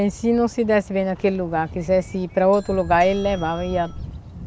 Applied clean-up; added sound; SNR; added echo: none; Doorbell; 20 dB; none.